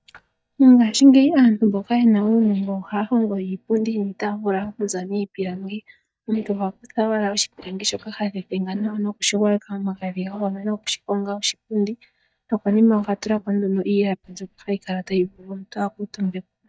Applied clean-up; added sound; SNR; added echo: neural mask model DeepFilterNet 3.